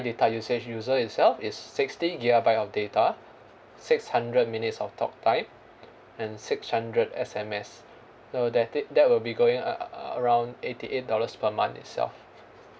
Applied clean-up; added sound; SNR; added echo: none; none; none; none.